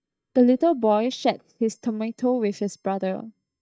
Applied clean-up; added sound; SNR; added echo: neural mask model DeepFilterNet 3.